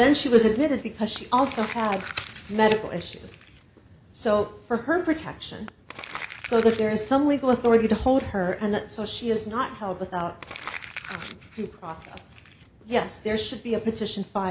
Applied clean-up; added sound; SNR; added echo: none; Crumpling, crinkling; 19 dB; none.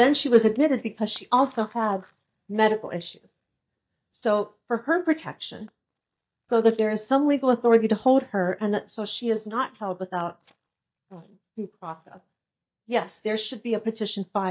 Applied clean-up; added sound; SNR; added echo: neural mask model DeepFilterNet 3.